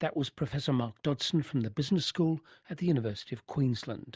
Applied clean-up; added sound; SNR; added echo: none; none; none; none.